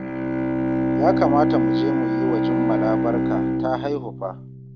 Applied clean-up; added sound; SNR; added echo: none; Bowed string instrument; -4 dB; none.